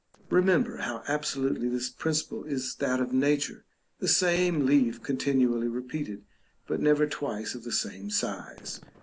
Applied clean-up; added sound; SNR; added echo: neural separator model SepFormer DNS4.